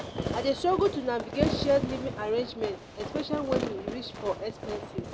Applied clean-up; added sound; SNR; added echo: none; Fireworks; 4 dB; none.